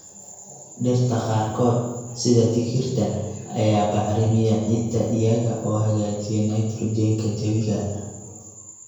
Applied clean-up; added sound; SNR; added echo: none; none; none; reverberation time 1.0 s.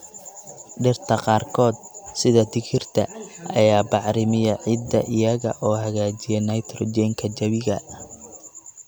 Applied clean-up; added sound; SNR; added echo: none; none; none; none.